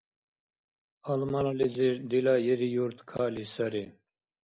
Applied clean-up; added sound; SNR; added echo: none; none; none; none.